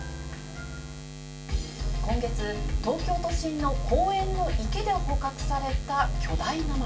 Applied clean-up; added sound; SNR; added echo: none; Buzz; 12 dB; reverberation time 0.2 s.